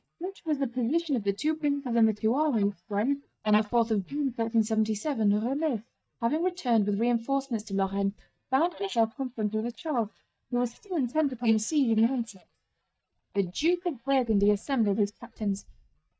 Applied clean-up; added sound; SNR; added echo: neural mask model DeepFilterNet 3.